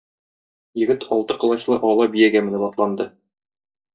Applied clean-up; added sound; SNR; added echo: neural mask model DeepFilterNet 3.